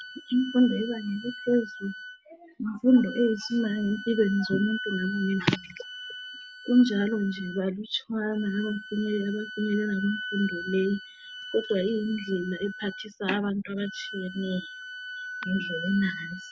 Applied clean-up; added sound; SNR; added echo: none; Wind instrument, woodwind instrument; 12 dB; none.